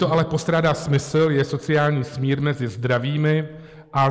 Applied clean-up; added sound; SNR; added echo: neural mask model Resemble Enhance denoiser.